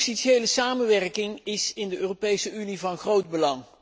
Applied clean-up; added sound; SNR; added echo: none; none; none; none.